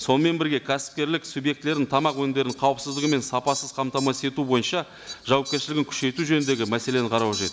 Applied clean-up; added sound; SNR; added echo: none; Fowl; 16 dB; none.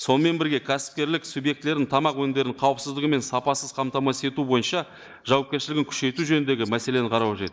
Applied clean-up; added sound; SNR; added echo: neural mask model Resemble Enhance denoiser.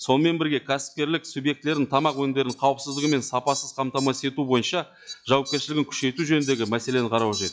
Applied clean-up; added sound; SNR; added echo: classical method log-MMSE.